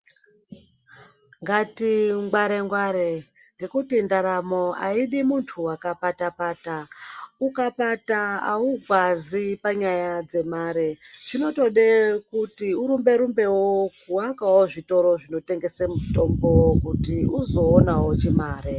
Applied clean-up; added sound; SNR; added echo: none; none; none; none.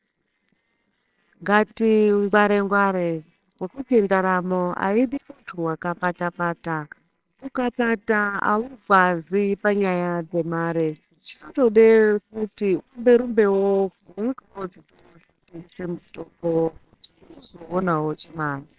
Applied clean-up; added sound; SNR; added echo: neural separator model SepFormer WHAMR!.